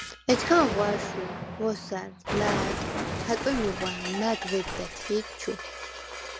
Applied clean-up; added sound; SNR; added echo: none; Explosion; 4 dB; none.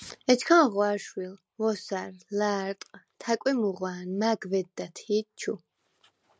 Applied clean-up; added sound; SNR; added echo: none; none; none; none.